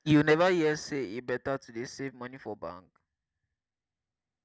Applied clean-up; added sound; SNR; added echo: none; none; none; none.